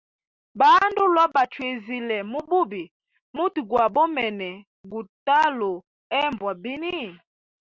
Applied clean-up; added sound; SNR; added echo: none; none; none; none.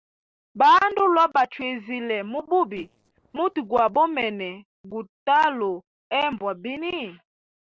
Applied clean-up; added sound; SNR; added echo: neural separator model SepFormer DNS4.